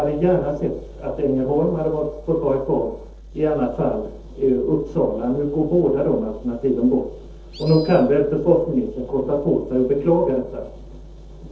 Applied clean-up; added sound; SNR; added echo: neural separator model SepFormer DNS4.